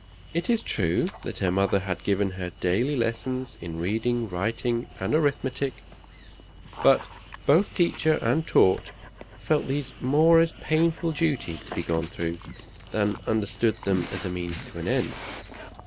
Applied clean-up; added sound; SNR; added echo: none; Dog; 16 dB; none.